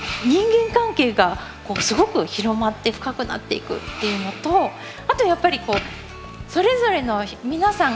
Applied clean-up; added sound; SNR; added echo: none; Fireworks; 15 dB; none.